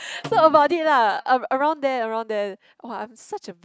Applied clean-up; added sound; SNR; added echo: neural mask model RNNoise.